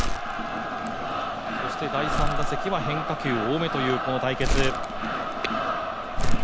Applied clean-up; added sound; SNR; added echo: none; Crumpling, crinkling; 0 dB; none.